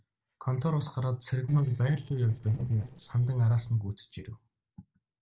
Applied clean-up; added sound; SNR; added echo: neural separator model SepFormer DNS4.